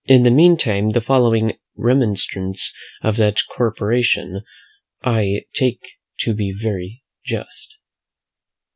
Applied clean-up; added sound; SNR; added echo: none; none; none; none.